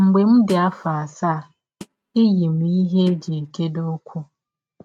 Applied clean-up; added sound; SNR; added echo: neural mask model RNNoise.